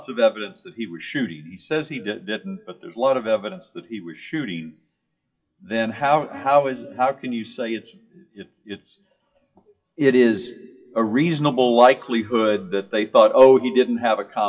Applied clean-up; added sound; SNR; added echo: classical method WPE with log-MMSE.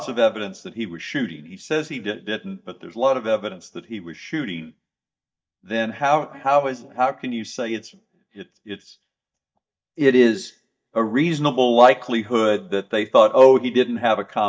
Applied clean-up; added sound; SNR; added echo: neural mask model DeepFilterNet 3.